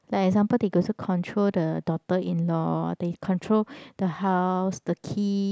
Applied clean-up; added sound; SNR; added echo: none; none; none; none.